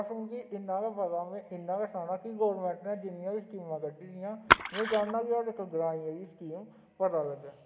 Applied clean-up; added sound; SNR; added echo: none; Splash, splatter; -3 dB; none.